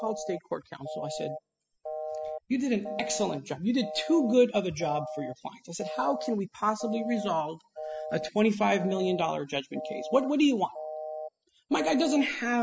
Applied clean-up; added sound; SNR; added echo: classical method spectral subtraction.